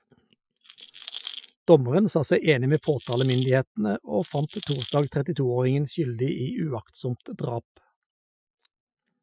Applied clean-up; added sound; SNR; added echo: classical method Wiener filter.